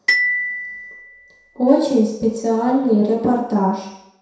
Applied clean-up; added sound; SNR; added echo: none; Glockenspiel; 7 dB; reverberation time 0.7 s.